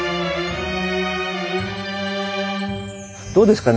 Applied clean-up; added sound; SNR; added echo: none; none; none; none.